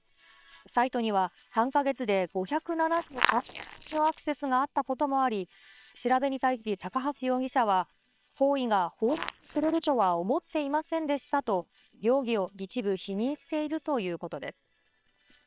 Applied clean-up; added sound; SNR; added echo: neural separator model SepFormer WHAM!.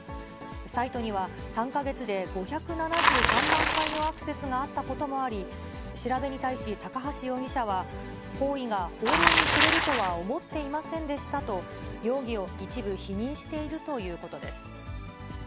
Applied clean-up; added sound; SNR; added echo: none; Bicycle; 1 dB; none.